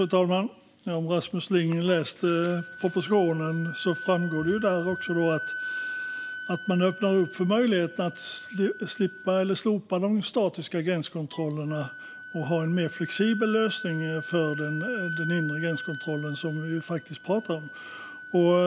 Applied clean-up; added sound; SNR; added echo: none; Wind instrument, woodwind instrument; 12 dB; none.